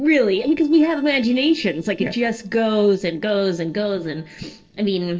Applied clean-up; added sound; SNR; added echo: neural separator model SepFormer DNS4.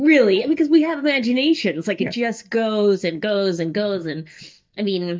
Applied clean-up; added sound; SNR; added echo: neural mask model DeepFilterNet 3.